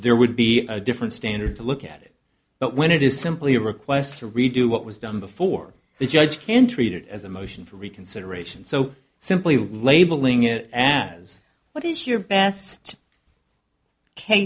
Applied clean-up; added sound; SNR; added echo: none; none; none; none.